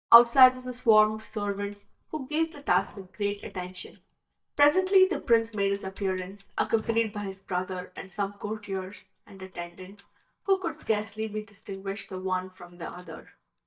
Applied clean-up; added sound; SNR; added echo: neural mask model DeepFilterNet 3.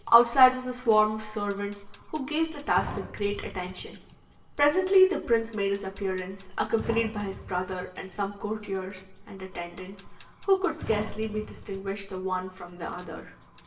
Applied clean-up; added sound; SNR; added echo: none; Fire; 17 dB; reverberation time 0.9 s.